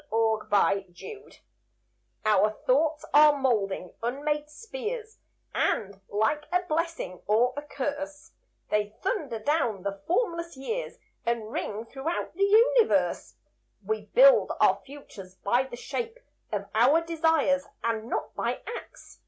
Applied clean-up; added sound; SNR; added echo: none; none; none; none.